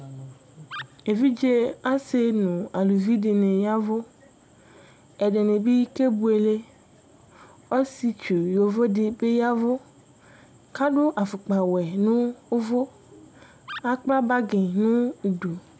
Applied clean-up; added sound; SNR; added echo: none; Animal; 18 dB; none.